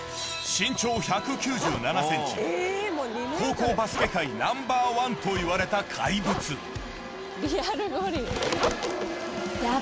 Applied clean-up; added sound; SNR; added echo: none; Zipper (clothing); 11 dB; none.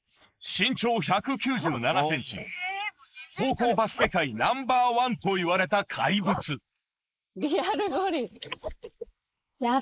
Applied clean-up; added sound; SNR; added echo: neural mask model Resemble Enhance denoiser.